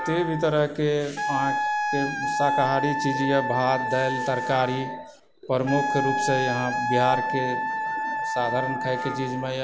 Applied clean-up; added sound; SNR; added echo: none; Wind instrument, woodwind instrument; 1 dB; none.